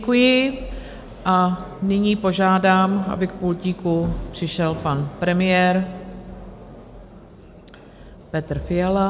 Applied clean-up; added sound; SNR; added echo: none; none; none; none.